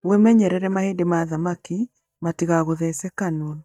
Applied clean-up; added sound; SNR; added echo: neural mask model DeepFilterNet 3.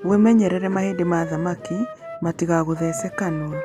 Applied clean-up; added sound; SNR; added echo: none; Wind instrument, woodwind instrument; 13 dB; none.